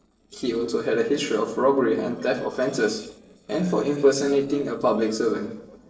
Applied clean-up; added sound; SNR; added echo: neural separator model SepFormer DNS4.